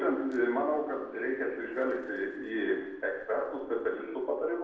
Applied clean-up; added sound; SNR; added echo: neural separator model SepFormer DNS4.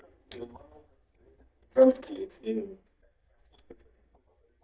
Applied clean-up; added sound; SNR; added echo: neural mask model DeepFilterNet 3.